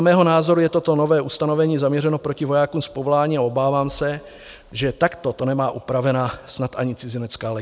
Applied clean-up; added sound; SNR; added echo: none; none; none; none.